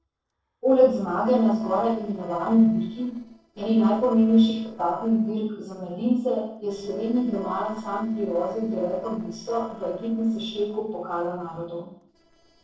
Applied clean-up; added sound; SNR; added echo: neural separator model SepFormer DNS4.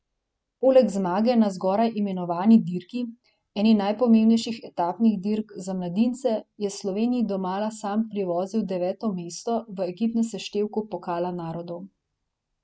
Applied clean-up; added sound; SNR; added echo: none; none; none; none.